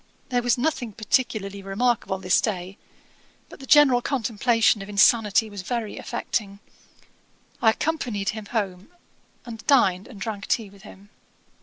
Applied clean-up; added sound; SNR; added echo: none; none; none; none.